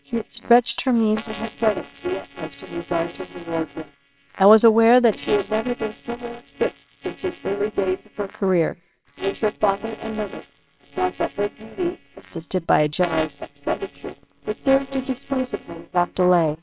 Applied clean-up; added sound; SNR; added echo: neural separator model SepFormer WHAMR!.